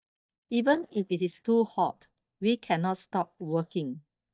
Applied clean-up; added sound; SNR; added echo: neural mask model DeepFilterNet 3.